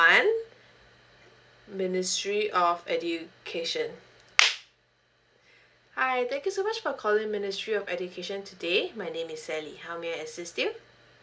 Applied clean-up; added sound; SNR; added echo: none; none; none; none.